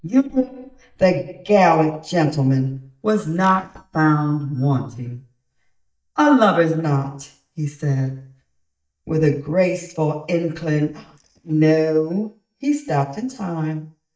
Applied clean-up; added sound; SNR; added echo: neural mask model DeepFilterNet 3.